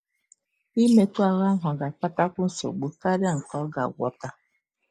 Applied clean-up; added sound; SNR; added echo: neural mask model DeepFilterNet 3.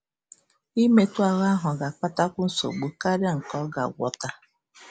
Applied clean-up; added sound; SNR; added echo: none; none; none; none.